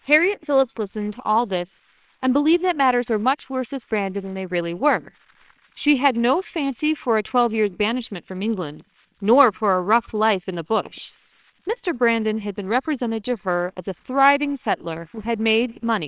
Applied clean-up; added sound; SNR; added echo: neural separator model SepFormer WHAMR!.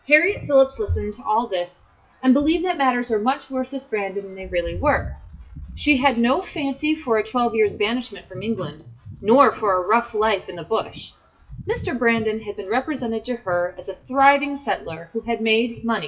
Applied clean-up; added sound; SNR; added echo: classical method WPE with log-MMSE.